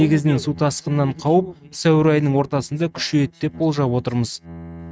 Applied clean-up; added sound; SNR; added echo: neural mask model RNNoise.